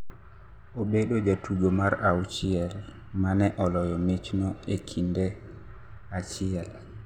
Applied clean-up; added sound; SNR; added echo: none; none; none; none.